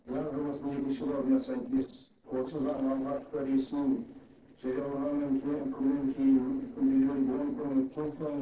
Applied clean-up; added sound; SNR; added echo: neural separator model SepFormer DNS4.